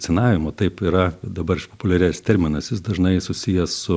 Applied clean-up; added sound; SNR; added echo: none; none; none; none.